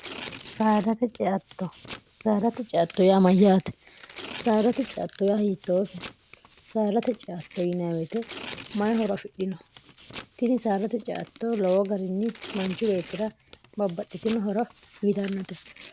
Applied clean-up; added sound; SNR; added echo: none; Tearing; 17 dB; none.